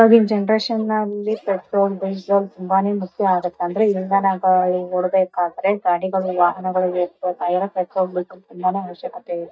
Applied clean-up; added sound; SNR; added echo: neural mask model DeepFilterNet 3.